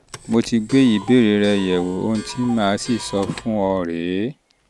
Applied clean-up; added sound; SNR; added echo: none; Clock; 17 dB; none.